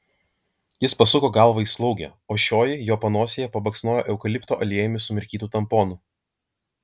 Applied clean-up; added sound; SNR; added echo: none; none; none; none.